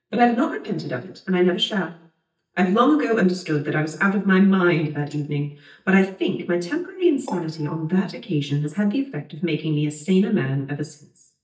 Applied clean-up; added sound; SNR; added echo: neural mask model DeepFilterNet 3.